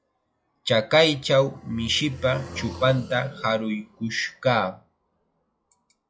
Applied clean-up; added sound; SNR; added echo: classical method log-MMSE.